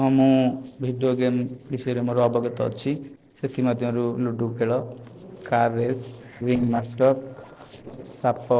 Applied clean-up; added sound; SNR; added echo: neural separator model SepFormer DNS4.